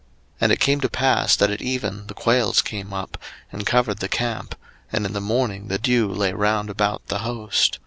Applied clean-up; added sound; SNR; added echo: none; none; none; none.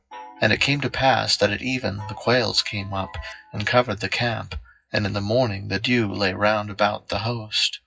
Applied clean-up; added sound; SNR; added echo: classical method WPE with log-MMSE.